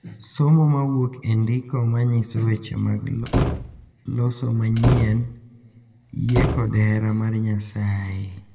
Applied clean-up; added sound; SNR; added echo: none; Slam; 3 dB; reverberation time 0.9 s.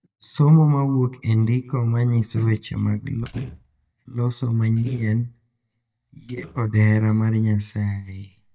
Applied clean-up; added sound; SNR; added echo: neural mask model DeepFilterNet 3.